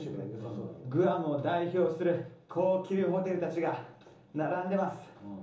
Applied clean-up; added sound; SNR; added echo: none; none; none; reverberation time 1.2 s.